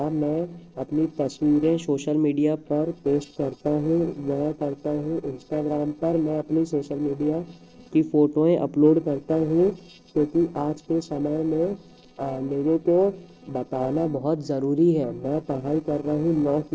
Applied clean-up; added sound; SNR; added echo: neural separator model SepFormer DNS4.